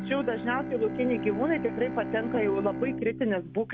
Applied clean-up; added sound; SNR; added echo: none; Bowed string instrument; 6 dB; none.